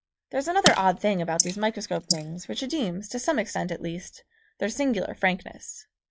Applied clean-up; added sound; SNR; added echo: neural mask model Resemble Enhance denoiser.